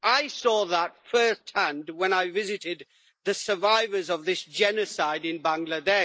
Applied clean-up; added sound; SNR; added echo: neural mask model Resemble Enhance denoiser.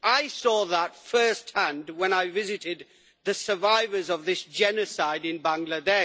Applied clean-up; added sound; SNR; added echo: none; none; none; none.